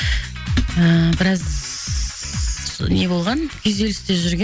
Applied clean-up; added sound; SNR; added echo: none; none; none; none.